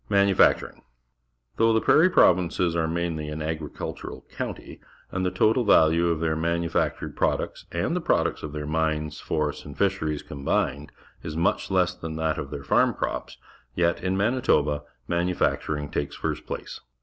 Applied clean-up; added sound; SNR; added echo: none; none; none; none.